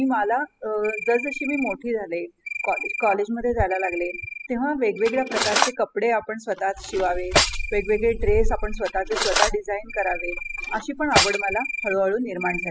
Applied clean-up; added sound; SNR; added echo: classical method spectral subtraction.